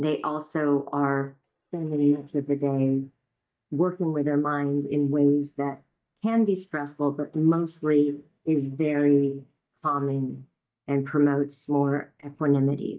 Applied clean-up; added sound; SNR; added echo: neural mask model DeepFilterNet 3.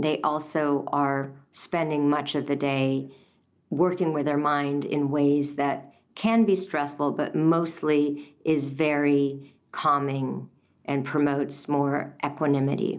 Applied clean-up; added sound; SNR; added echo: none; none; none; none.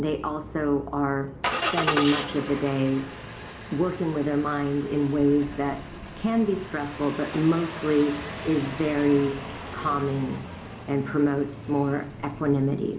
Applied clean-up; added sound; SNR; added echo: none; Engine starting; 9 dB; reverberation time 1.2 s.